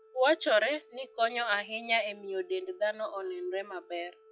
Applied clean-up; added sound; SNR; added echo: classical method log-MMSE.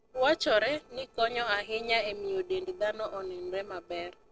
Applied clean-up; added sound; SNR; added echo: neural separator model SepFormer DNS4.